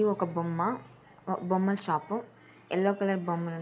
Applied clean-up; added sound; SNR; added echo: none; none; none; none.